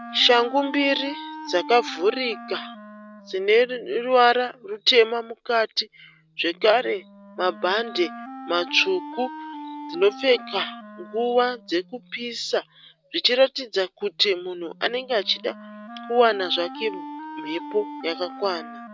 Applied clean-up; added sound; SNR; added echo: none; Wind instrument, woodwind instrument; 15 dB; none.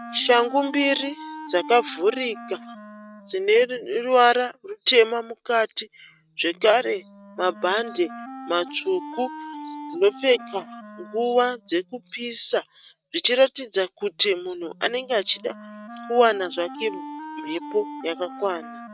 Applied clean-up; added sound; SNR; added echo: neural mask model RNNoise.